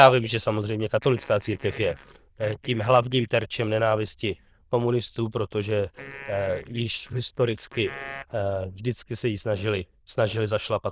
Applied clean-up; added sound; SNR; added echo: neural diffusion model UNIVERSE++.